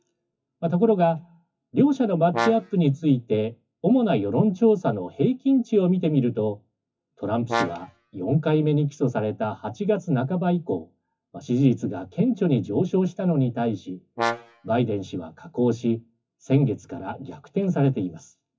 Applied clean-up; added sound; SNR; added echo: classical method WPE with log-MMSE.